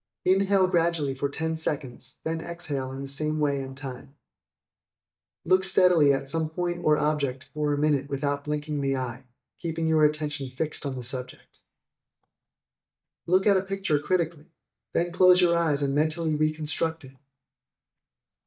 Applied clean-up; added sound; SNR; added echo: neural mask model DeepFilterNet 3.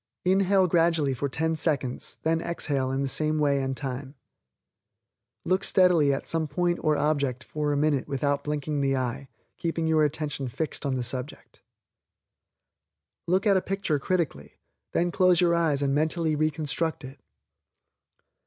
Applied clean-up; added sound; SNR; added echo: none; none; none; none.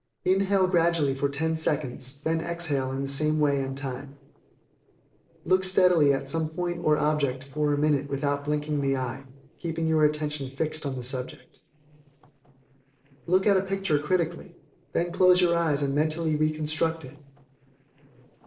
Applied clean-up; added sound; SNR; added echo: neural separator model SepFormer DNS4.